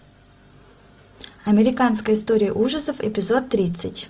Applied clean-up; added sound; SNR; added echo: none; none; none; none.